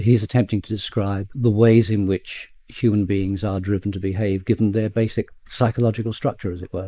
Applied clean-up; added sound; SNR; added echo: neural mask model Resemble Enhance denoiser.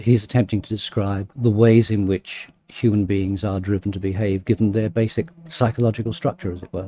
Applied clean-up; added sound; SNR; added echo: neural mask model RNNoise.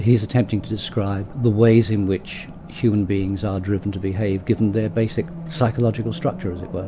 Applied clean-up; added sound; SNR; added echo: none; Race car, auto racing; 15 dB; none.